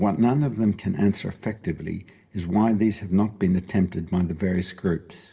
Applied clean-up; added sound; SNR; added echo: none; none; none; reverberation time 0.3 s.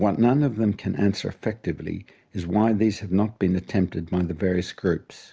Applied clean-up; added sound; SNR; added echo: none; none; none; none.